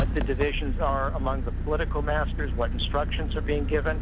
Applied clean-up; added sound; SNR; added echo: none; Engine; -2 dB; none.